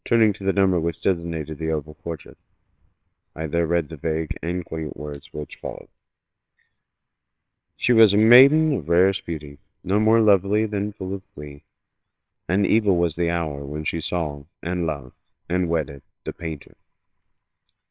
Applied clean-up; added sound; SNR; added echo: neural separator model SepFormer WHAMR!.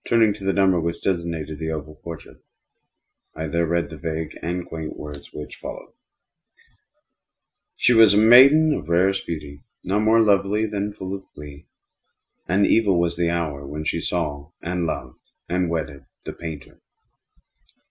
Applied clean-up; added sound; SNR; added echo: none; none; none; none.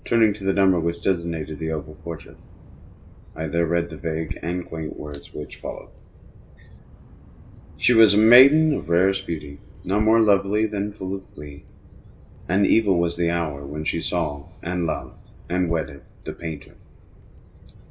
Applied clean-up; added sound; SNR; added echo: none; Bird vocalization, bird call, bird song; 17 dB; reverberation time 1.1 s.